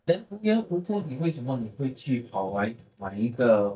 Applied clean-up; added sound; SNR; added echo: neural mask model DeepFilterNet 3.